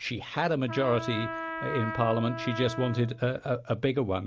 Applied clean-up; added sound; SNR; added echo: none; Trumpet; 10 dB; none.